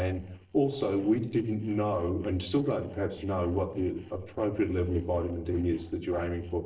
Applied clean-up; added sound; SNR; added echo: neural separator model SepFormer DNS4.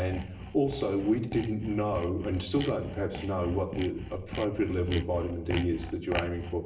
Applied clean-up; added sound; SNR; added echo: none; Sawing; 10 dB; reverberation time 0.9 s.